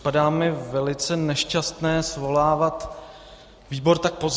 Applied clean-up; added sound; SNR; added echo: none; none; none; none.